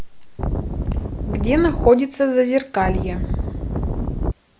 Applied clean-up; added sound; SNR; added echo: none; Wind; 1 dB; none.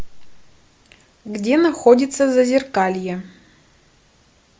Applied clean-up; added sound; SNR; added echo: none; none; none; none.